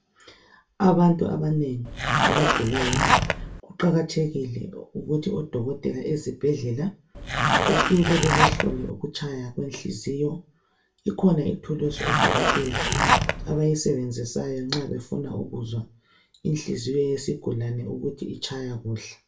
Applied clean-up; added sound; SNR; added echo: none; Zipper (clothing); -4 dB; reverberation time 0.2 s.